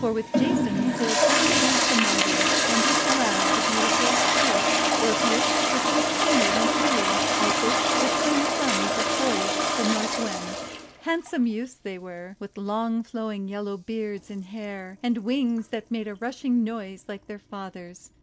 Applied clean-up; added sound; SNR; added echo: none; Toilet flush; -5 dB; none.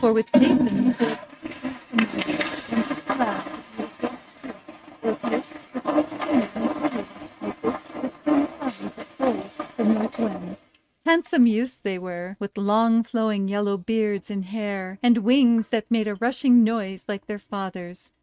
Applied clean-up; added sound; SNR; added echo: neural mask model RNNoise.